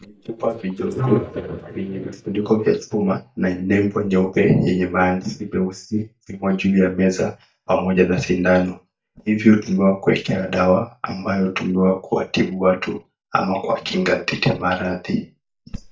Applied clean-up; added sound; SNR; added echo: neural mask model DeepFilterNet 3.